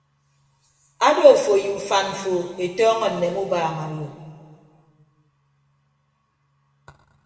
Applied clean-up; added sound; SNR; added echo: none; none; none; reverberation time 2.0 s.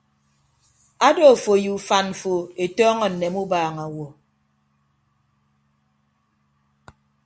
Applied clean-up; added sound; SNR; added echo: none; none; none; none.